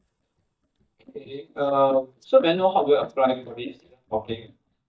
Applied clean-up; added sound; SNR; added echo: neural mask model DeepFilterNet 3.